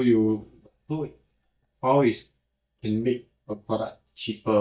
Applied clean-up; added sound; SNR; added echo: neural mask model DeepFilterNet 3.